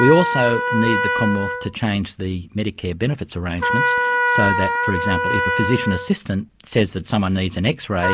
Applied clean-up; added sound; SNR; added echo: none; Trumpet; 2 dB; none.